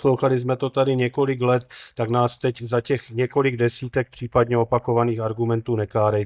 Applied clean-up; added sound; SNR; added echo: neural mask model DeepFilterNet 3.